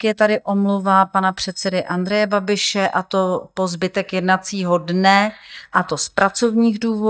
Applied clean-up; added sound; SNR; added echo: neural mask model DeepFilterNet 3.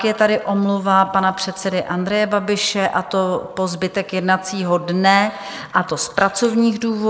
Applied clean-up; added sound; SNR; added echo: neural mask model Resemble Enhance denoiser.